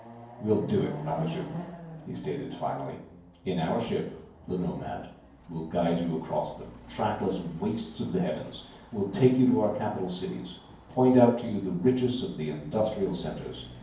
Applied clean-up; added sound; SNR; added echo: none; Chatter / Car passing by / Motorcycle / Traffic noise, roadway noise / Accelerating, revving, vroom; 15 dB; reverberation time 0.9 s.